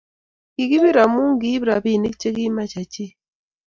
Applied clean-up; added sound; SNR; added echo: neural mask model DeepFilterNet 3.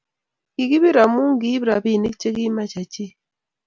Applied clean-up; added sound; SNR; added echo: none; none; none; none.